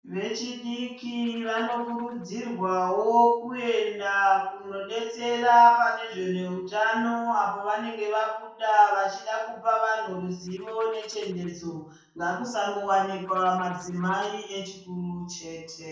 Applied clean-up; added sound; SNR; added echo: neural separator model SepFormer DNS4.